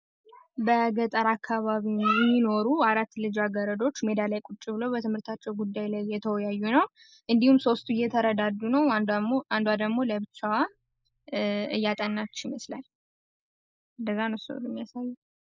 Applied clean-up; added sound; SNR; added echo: neural mask model Resemble Enhance denoiser.